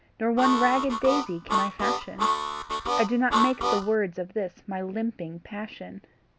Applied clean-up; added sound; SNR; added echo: none; Harmonica; -1 dB; none.